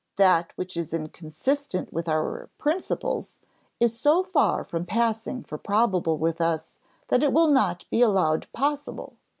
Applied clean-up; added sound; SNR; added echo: none; none; none; none.